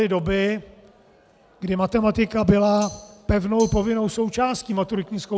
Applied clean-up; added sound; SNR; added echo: none; Tambourine; 19 dB; none.